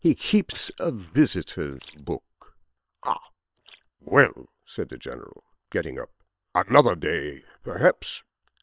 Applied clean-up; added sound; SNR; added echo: neural separator model SepFormer WHAM!.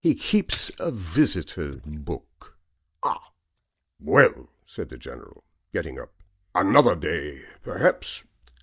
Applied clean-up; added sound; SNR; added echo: neural mask model DeepFilterNet 3.